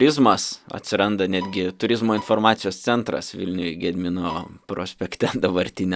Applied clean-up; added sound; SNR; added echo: none; Bowed string instrument; 17 dB; none.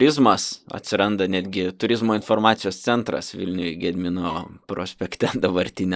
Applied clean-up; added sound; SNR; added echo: neural mask model Resemble Enhance denoiser.